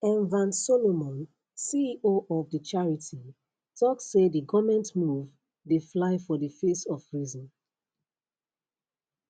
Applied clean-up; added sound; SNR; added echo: none; none; none; none.